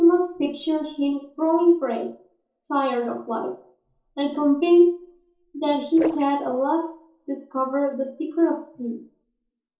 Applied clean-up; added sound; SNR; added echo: neural separator model SepFormer DNS4.